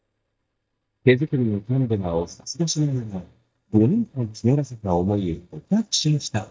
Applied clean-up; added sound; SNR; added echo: neural mask model DeepFilterNet 3.